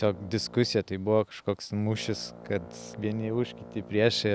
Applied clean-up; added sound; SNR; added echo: none; Brass instrument; 18 dB; none.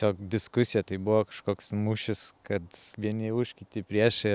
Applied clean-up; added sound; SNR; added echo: none; none; none; none.